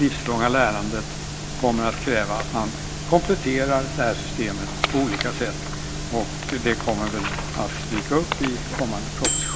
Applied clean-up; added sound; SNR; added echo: none; Microwave oven; 11 dB; none.